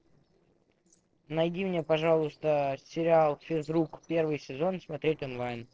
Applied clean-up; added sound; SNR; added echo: neural separator model SepFormer DNS4.